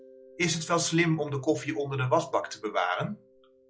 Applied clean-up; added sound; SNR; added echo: classical method log-MMSE.